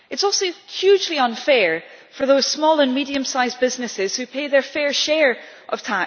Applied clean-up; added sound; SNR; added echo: none; none; none; none.